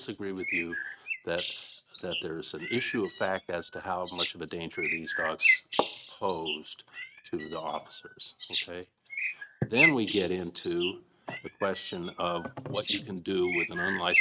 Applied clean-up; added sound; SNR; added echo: neural mask model RNNoise.